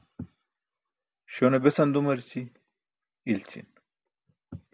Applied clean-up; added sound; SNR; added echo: none; none; none; none.